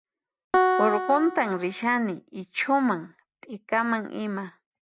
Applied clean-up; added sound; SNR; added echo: none; Piano; 2 dB; none.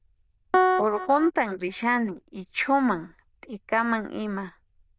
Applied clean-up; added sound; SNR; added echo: neural diffusion model UNIVERSE++.